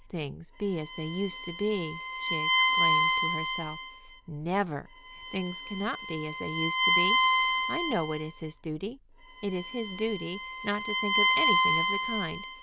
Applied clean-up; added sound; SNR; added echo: none; Bowed string instrument; -5 dB; none.